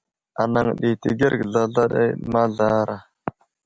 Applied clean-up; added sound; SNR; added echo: none; none; none; none.